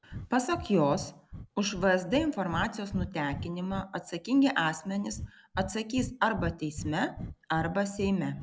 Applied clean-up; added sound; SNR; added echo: none; Breathing; 12 dB; none.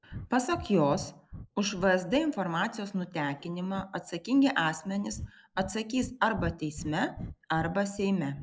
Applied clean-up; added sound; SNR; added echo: neural mask model Resemble Enhance denoiser.